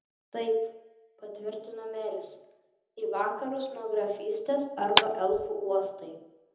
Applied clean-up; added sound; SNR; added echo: none; Clapping; -2 dB; reverberation time 0.8 s.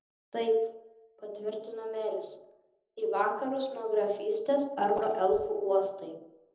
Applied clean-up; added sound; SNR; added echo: neural separator model SepFormer DNS4.